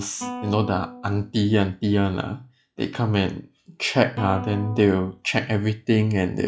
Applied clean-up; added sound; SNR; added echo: classical method log-MMSE.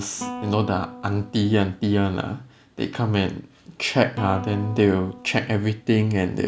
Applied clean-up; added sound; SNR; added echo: none; Guitar; 16 dB; none.